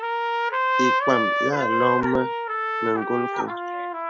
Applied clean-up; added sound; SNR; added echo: none; Trumpet; -2 dB; none.